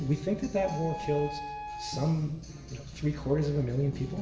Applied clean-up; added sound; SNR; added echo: none; Wind instrument, woodwind instrument; 12 dB; reverberation time 1.3 s.